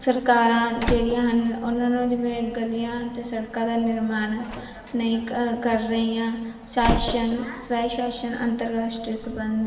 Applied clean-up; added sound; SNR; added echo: none; Slam; 11 dB; reverberation time 2.5 s.